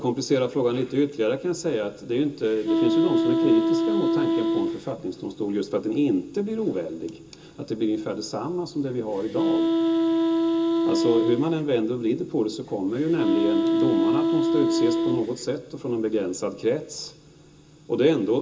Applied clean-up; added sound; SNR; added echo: none; Wind instrument, woodwind instrument; -3 dB; reverberation time 0.2 s.